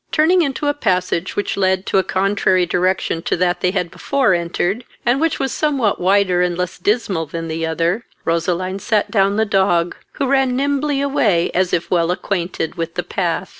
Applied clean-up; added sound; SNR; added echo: none; none; none; none.